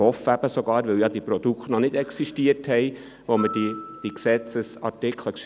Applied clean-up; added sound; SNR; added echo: none; Glockenspiel; 18 dB; none.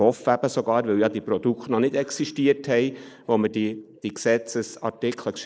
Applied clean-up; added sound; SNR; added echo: neural mask model Resemble Enhance denoiser.